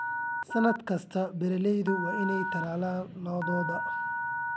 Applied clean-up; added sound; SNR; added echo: none; Telephone; 4 dB; none.